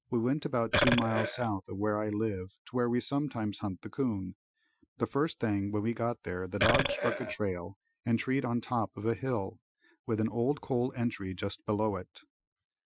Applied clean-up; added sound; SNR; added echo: classical method Wiener filter.